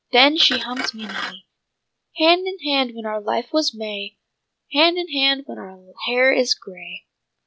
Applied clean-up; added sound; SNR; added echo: none; Glass; 11 dB; none.